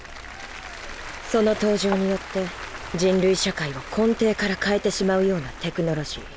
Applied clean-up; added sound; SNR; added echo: none; Applause / Cheering; 14 dB; none.